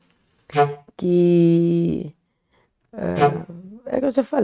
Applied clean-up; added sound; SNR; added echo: neural mask model RNNoise.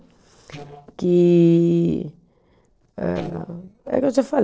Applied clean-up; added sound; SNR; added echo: neural separator model SepFormer DNS4.